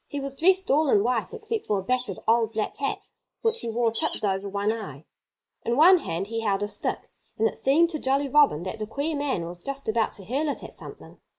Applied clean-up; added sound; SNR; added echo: neural mask model Resemble Enhance denoiser.